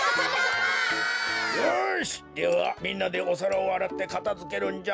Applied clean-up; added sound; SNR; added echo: none; none; none; none.